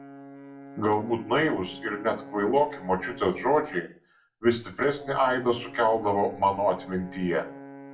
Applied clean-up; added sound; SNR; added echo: none; Brass instrument; 17 dB; reverberation time 0.3 s.